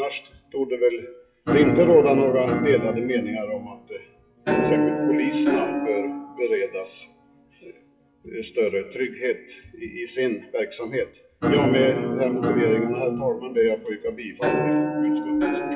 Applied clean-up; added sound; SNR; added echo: classical method WPE with log-MMSE.